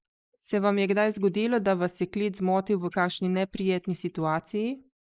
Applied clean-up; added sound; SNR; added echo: neural mask model Resemble Enhance denoiser.